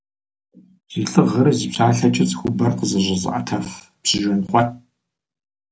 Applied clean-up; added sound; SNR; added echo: none; none; none; none.